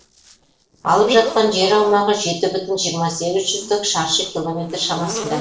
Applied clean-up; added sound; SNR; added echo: neural separator model SepFormer DNS4.